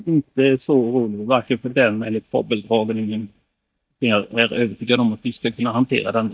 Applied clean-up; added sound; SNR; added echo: neural mask model DeepFilterNet 3.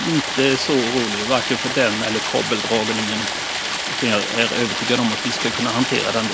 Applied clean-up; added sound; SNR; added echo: none; Stream; 2 dB; none.